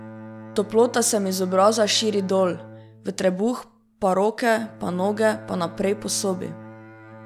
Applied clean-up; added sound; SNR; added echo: none; Bowed string instrument; 18 dB; none.